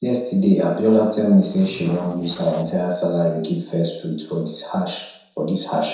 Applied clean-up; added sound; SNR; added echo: neural separator model SepFormer DNS4.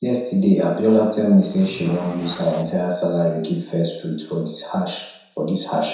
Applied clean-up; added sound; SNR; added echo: none; Zipper (clothing); 19 dB; reverberation time 0.7 s.